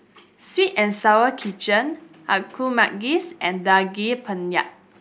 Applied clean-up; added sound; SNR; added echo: none; none; none; none.